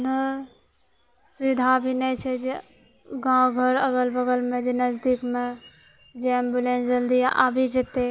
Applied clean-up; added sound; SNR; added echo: none; none; none; none.